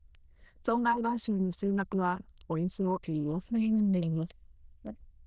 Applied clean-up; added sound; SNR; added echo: neural diffusion model UNIVERSE++.